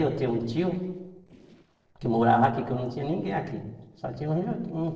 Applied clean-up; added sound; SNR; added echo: neural separator model SepFormer DNS4.